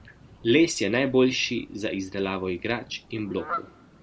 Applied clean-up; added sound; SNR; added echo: none; Fowl; 16 dB; none.